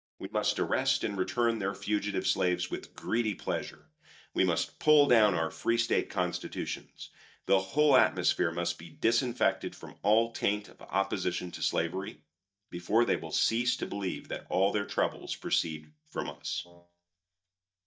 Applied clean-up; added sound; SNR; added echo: neural mask model DeepFilterNet 3.